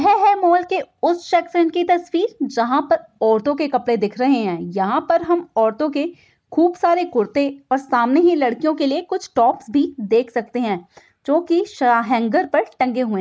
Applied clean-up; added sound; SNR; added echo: none; none; none; none.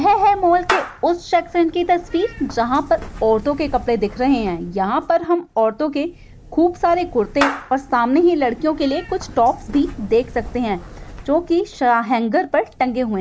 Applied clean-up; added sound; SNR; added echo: none; Meow / Clapping; 14 dB; none.